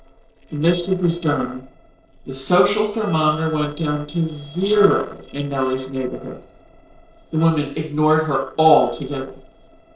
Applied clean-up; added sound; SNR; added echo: neural separator model SepFormer DNS4.